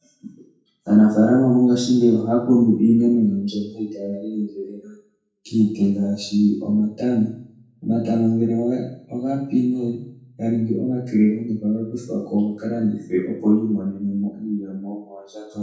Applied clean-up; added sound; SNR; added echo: none; none; none; reverberation time 0.6 s.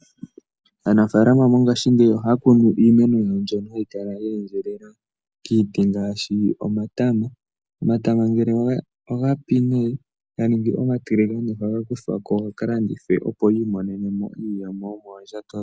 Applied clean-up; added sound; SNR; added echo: none; none; none; none.